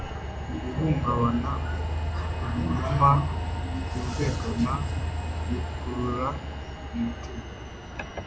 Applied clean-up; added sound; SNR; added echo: none; Train; 2 dB; none.